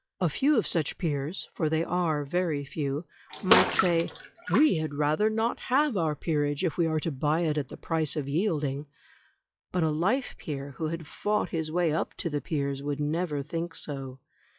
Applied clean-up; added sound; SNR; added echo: classical method log-MMSE.